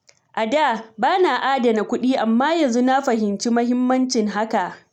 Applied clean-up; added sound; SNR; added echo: none; none; none; none.